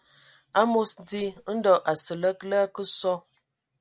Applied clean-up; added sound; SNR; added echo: none; Rattle (instrument); 15 dB; none.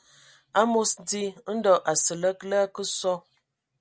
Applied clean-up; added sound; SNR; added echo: none; none; none; none.